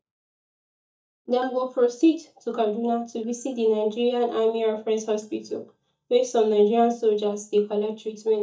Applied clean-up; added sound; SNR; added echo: neural mask model DeepFilterNet 3.